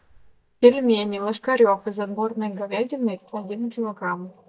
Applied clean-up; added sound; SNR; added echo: neural mask model DeepFilterNet 3.